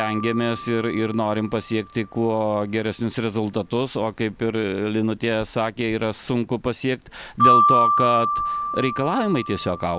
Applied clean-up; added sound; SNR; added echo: none; Marimba, xylophone; 2 dB; none.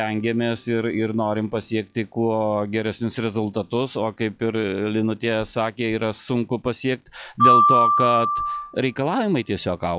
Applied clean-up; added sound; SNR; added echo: classical method log-MMSE.